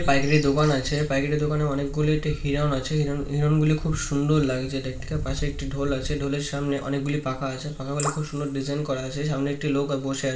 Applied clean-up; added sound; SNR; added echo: none; none; none; reverberation time 0.6 s.